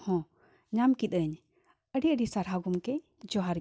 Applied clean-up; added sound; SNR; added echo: none; none; none; none.